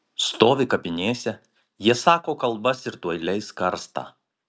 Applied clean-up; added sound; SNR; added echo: none; none; none; none.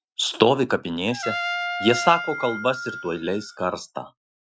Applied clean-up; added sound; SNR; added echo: classical method Wiener filter.